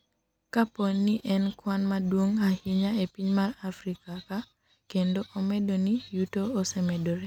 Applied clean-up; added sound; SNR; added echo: none; none; none; none.